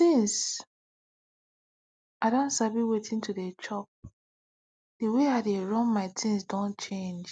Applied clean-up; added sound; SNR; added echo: none; none; none; none.